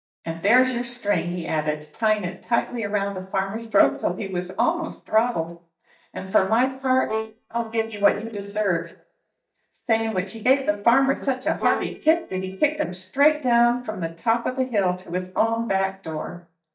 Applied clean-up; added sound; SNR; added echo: neural mask model DeepFilterNet 3.